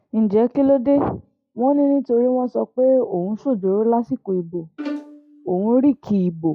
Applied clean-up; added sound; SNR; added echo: classical method log-MMSE.